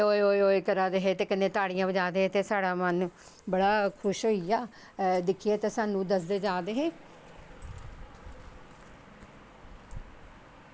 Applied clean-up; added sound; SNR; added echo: none; none; none; none.